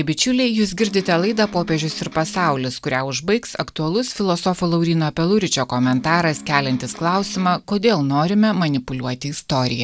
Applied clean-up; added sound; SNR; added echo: none; Electric guitar; 16 dB; none.